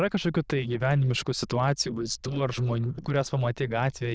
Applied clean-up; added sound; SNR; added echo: neural diffusion model UNIVERSE++.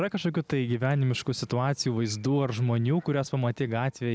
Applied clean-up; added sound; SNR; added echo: none; none; none; none.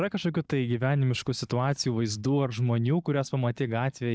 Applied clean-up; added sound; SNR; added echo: neural mask model DeepFilterNet 3.